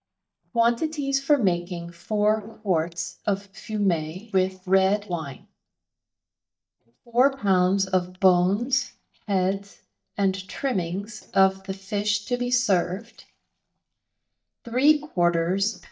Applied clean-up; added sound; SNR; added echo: neural mask model DeepFilterNet 3.